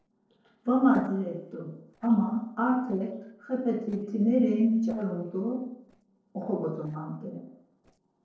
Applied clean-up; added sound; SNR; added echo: neural separator model SepFormer DNS4.